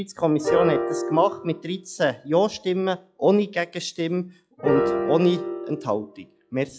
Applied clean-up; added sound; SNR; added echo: classical method log-MMSE.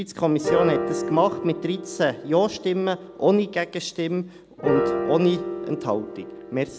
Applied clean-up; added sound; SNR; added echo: none; Piano; 5 dB; none.